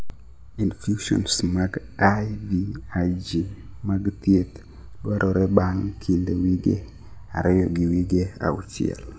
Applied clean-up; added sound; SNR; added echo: none; none; none; none.